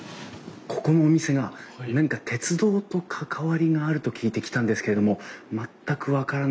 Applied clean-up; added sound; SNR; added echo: none; none; none; none.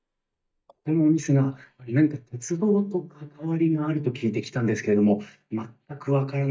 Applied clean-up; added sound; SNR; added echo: neural mask model DeepFilterNet 3.